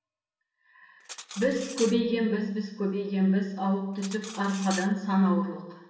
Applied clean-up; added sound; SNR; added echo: none; Cutlery, silverware; 17 dB; reverberation time 0.9 s.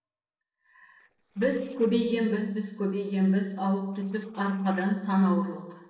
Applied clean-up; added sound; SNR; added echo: neural separator model SepFormer DNS4.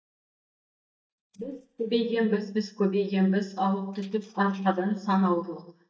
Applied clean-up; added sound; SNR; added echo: neural mask model DeepFilterNet 3.